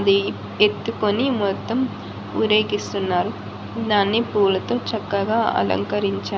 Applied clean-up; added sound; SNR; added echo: none; none; none; none.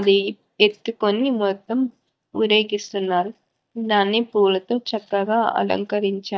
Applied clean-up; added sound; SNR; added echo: neural mask model DeepFilterNet 3.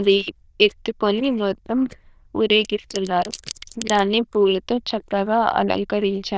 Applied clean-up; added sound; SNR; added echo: neural diffusion model UNIVERSE++.